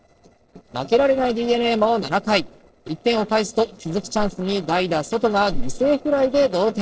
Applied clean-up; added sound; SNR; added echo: neural separator model SepFormer DNS4.